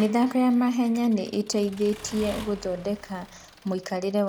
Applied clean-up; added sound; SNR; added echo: none; Accelerating, revving, vroom / Mechanisms; 19 dB; none.